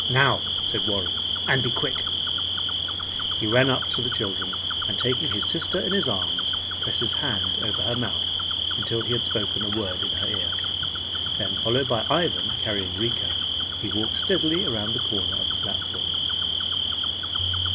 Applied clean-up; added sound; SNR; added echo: none; Cricket; -4 dB; none.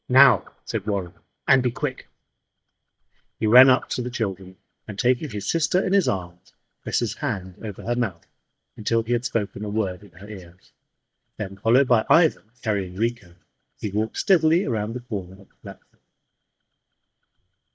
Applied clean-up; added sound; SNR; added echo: neural mask model DeepFilterNet 3.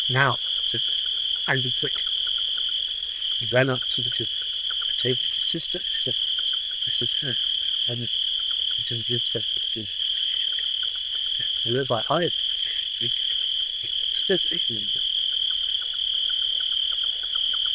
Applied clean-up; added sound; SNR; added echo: neural diffusion model UNIVERSE++.